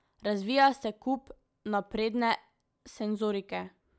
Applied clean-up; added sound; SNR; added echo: none; none; none; none.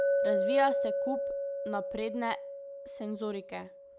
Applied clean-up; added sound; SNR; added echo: none; Chink, clink; -3 dB; none.